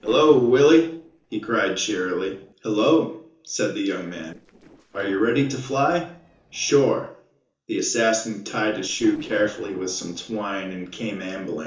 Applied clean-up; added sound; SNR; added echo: neural separator model SepFormer DNS4.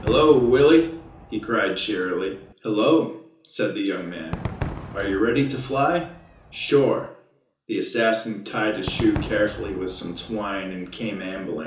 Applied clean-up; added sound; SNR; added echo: none; Crowd / Cheering / Fireworks; 14 dB; reverberation time 0.7 s.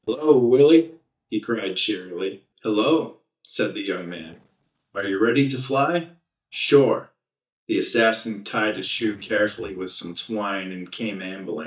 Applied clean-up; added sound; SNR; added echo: neural mask model DeepFilterNet 3.